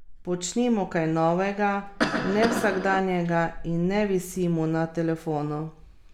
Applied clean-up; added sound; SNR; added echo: none; Cough; 3 dB; none.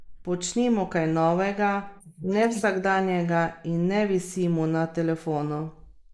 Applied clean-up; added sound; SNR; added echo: neural mask model Resemble Enhance denoiser.